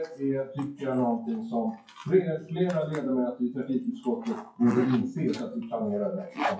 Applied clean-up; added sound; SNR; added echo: classical method WPE with log-MMSE.